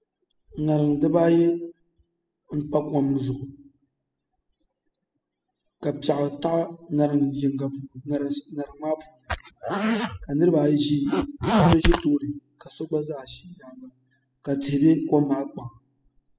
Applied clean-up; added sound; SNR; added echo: classical method spectral subtraction.